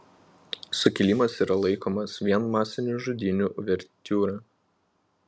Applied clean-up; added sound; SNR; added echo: none; none; none; none.